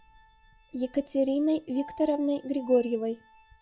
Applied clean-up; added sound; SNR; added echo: classical method log-MMSE.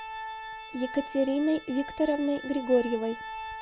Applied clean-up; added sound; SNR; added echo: none; Organ; 11 dB; none.